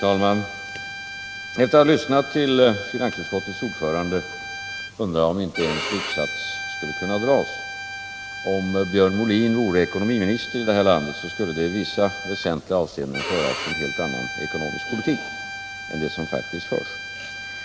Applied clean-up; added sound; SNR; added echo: none; Bowed string instrument; 9 dB; none.